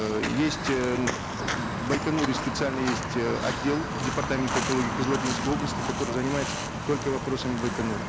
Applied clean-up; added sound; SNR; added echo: none; Walk, footsteps; 2 dB; none.